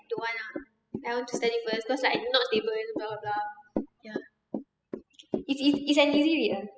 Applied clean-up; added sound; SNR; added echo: classical method spectral subtraction.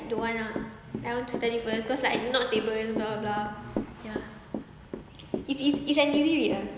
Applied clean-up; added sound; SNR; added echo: none; Walk, footsteps / Run; 9 dB; none.